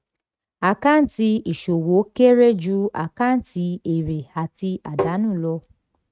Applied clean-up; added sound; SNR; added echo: neural mask model RNNoise.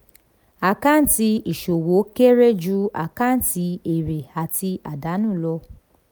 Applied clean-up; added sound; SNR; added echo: none; none; none; none.